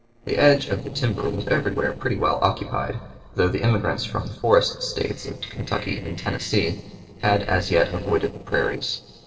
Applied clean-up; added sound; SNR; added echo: neural separator model SepFormer DNS4.